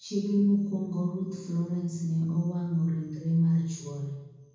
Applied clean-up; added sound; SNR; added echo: none; none; none; reverberation time 1.1 s.